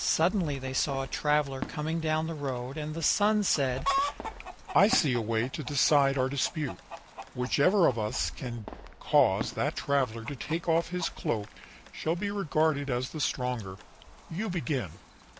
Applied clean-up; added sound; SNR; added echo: none; Chicken, rooster + Fireworks; 12 dB; none.